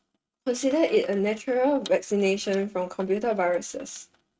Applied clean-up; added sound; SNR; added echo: neural mask model RNNoise.